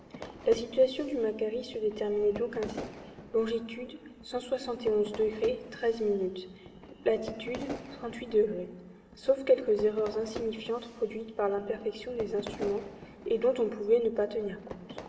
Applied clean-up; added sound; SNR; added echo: none; Fire / Fireworks; 15 dB; reverberation time 2.6 s.